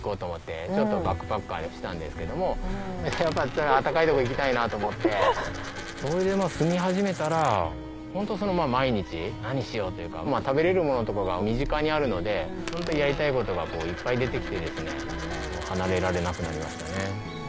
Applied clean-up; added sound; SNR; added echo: none; Thunder / Rain + Coin (dropping); 12 dB; none.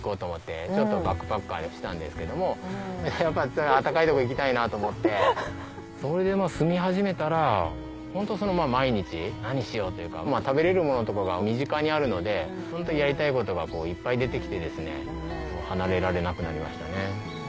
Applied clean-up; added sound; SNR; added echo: none; none; none; none.